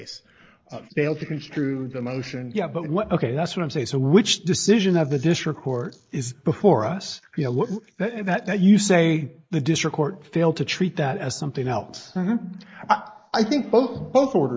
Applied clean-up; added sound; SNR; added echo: neural mask model Resemble Enhance denoiser.